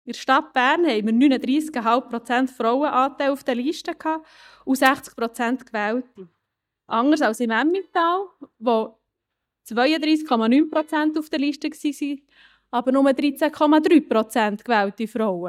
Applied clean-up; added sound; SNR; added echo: neural mask model DeepFilterNet 3.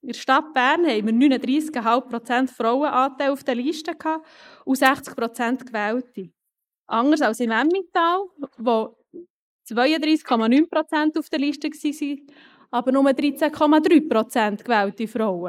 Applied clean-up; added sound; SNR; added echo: neural mask model Resemble Enhance denoiser.